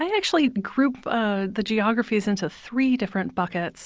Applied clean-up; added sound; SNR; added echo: none; none; none; none.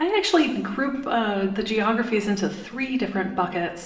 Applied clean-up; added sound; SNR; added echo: none; none; none; reverberation time 1.0 s.